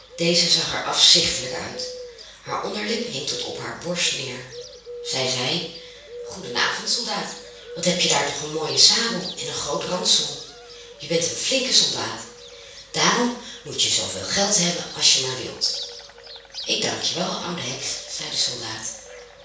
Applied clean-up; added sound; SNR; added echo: none; Bird; 16 dB; reverberation time 0.7 s.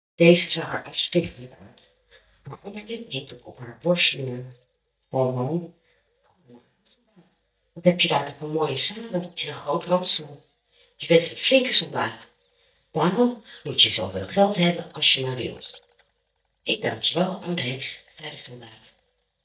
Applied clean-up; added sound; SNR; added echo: neural mask model DeepFilterNet 3.